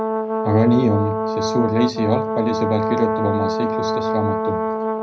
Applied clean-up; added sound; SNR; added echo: none; Brass instrument; 0 dB; reverberation time 0.4 s.